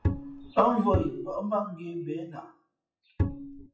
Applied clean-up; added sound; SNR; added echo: classical method WPE with log-MMSE.